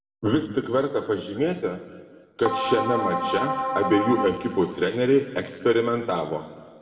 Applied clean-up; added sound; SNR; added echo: none; Keyboard (musical); 3 dB; reverberation time 1.6 s.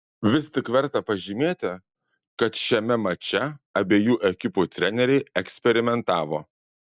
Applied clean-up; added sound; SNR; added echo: none; none; none; none.